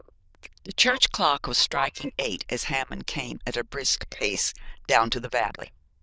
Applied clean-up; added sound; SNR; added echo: neural diffusion model UNIVERSE++.